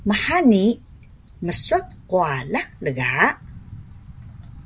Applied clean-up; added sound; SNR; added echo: none; Thunder / Bicycle; 18 dB; none.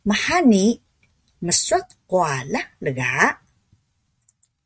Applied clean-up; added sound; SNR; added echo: neural mask model RNNoise.